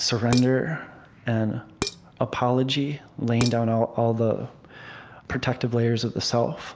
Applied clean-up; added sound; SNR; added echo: none; Dishes, pots, and pans; 10 dB; none.